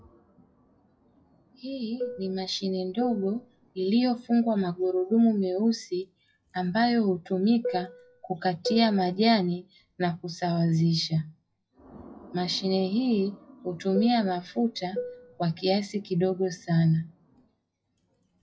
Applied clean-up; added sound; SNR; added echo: classical method WPE with log-MMSE.